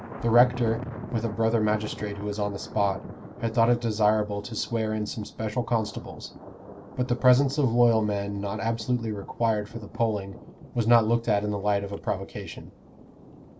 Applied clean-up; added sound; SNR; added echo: none; Thunder; 15 dB; none.